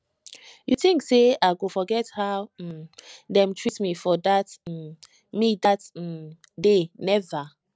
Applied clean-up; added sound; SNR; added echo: none; none; none; none.